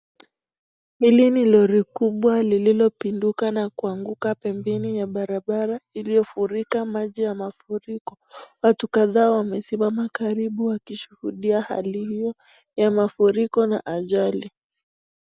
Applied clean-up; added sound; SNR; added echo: none; none; none; none.